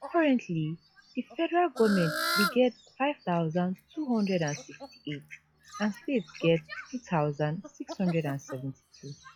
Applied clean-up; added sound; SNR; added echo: classical method log-MMSE.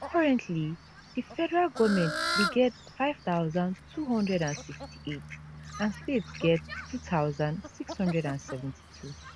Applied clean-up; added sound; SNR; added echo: none; Fowl; 10 dB; none.